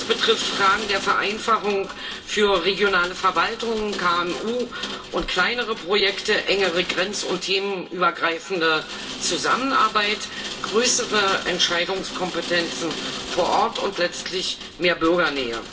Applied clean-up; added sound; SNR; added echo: none; Rain; 12 dB; reverberation time 0.2 s.